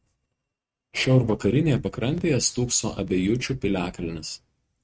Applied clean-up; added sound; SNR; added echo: neural mask model RNNoise.